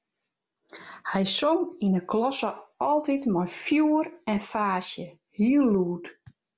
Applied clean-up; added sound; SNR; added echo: none; none; none; none.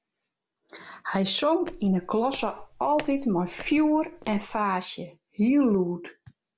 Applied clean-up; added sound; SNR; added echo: none; Walk, footsteps; 16 dB; none.